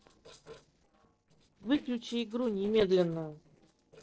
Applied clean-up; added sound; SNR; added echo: neural separator model SepFormer DNS4.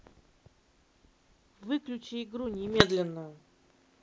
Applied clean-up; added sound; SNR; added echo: none; none; none; none.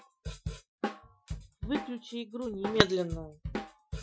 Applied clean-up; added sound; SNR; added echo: classical method Wiener filter.